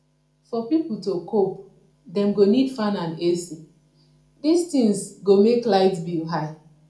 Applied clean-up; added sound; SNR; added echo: none; none; none; reverberation time 0.4 s.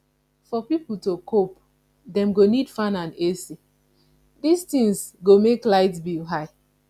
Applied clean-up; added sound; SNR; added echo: none; none; none; none.